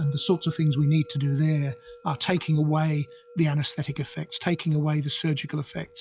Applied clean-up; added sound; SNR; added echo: classical method log-MMSE.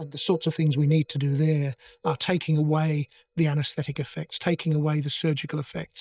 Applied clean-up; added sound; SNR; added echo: neural mask model DeepFilterNet 3.